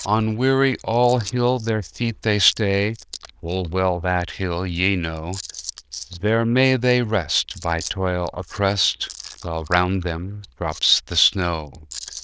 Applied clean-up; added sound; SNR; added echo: neural diffusion model UNIVERSE++.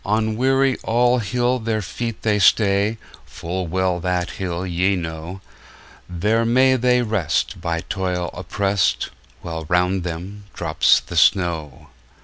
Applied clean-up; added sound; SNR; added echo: none; none; none; none.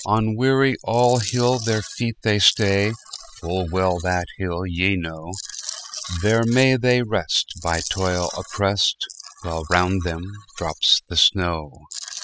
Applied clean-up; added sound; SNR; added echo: classical method spectral subtraction.